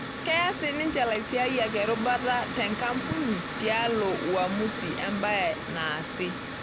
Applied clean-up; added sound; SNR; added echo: none; Mechanical fan; 6 dB; none.